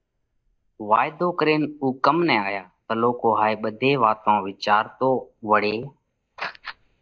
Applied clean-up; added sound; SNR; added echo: neural mask model DeepFilterNet 3.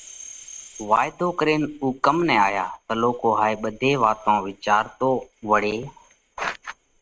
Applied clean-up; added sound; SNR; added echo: neural mask model RNNoise.